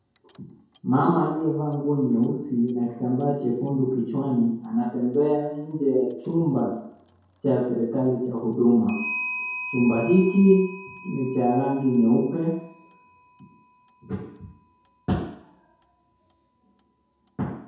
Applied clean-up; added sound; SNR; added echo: none; Clock; 17 dB; reverberation time 0.6 s.